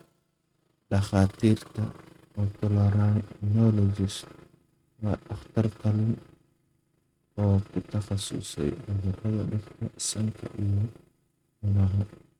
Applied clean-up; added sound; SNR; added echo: neural mask model RNNoise.